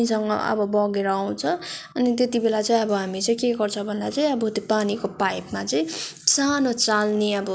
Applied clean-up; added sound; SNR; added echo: none; none; none; none.